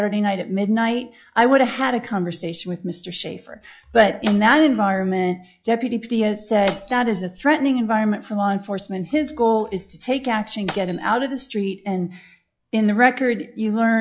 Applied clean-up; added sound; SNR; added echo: classical method log-MMSE.